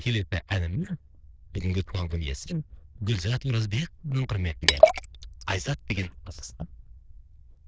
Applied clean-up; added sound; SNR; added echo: neural diffusion model UNIVERSE++.